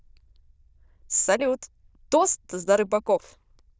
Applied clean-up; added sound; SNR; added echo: neural diffusion model UNIVERSE++.